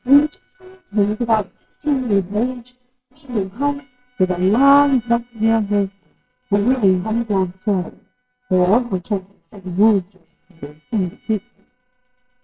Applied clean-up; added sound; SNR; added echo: neural separator model SepFormer WHAMR!.